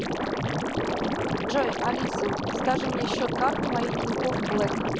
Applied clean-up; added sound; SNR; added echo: none; Liquid; -3 dB; none.